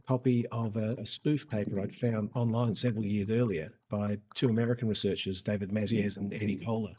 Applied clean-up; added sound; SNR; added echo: neural mask model DeepFilterNet 3.